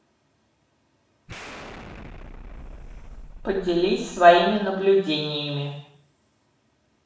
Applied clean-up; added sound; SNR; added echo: none; Explosion; 16 dB; reverberation time 0.7 s.